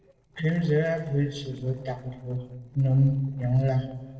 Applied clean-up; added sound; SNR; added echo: neural separator model SepFormer DNS4.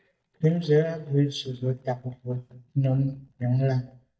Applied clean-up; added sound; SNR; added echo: neural mask model DeepFilterNet 3.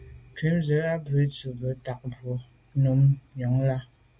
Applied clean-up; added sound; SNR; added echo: none; none; none; none.